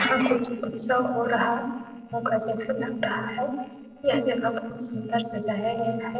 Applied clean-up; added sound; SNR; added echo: neural separator model SepFormer DNS4.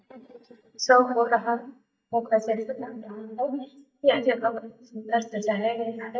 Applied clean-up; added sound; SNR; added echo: neural mask model DeepFilterNet 3.